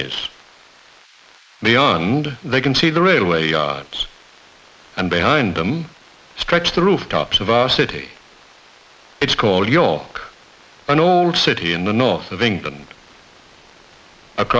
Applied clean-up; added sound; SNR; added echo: neural mask model Resemble Enhance denoiser.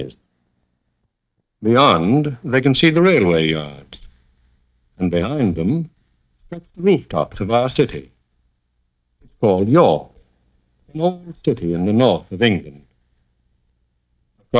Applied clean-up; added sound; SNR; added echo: neural mask model DeepFilterNet 3.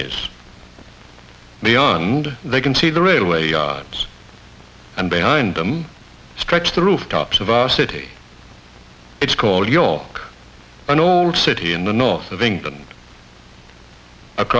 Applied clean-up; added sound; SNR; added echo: none; none; none; none.